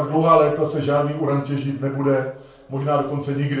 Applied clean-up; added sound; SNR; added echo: none; none; none; reverberation time 0.4 s.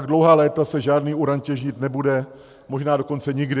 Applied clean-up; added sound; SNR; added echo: none; none; none; none.